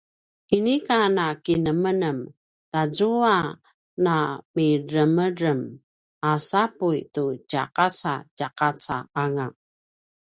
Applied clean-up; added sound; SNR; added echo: none; none; none; none.